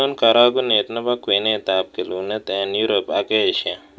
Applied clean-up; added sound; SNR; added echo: none; none; none; none.